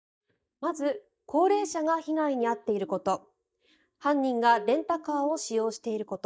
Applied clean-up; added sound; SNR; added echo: neural mask model DeepFilterNet 3.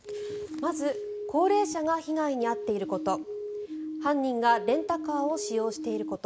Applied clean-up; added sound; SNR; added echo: none; Siren; 7 dB; none.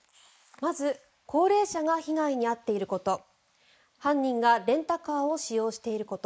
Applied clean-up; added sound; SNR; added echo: neural mask model Resemble Enhance denoiser.